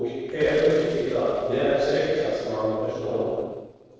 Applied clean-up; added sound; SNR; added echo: neural separator model SepFormer DNS4.